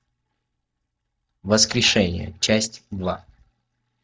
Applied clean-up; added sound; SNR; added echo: neural mask model DeepFilterNet 3.